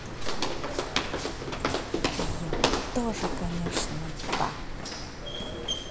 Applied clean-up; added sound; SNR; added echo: none; Walk, footsteps; -5 dB; none.